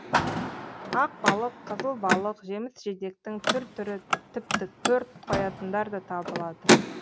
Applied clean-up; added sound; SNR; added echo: none; Car; -2 dB; none.